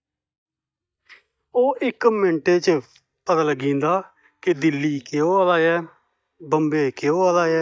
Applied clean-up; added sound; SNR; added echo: neural mask model DeepFilterNet 3.